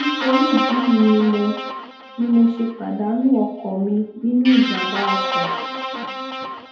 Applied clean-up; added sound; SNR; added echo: none; Guitar; 7 dB; reverberation time 2.1 s.